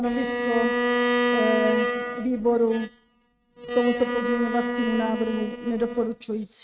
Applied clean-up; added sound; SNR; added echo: neural mask model RNNoise.